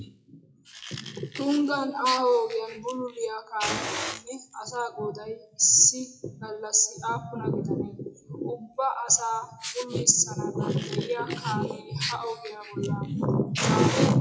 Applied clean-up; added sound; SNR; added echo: classical method WPE with log-MMSE.